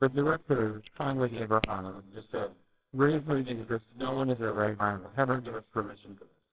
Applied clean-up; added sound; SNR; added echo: neural separator model SepFormer WHAMR!.